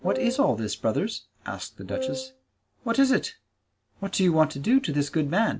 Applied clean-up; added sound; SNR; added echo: none; Wind instrument, woodwind instrument; 6 dB; none.